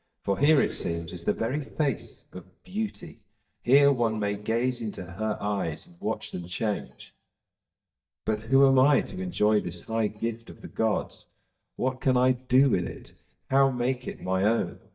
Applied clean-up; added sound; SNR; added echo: neural mask model DeepFilterNet 3.